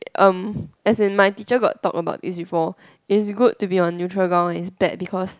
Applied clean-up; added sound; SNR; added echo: none; none; none; none.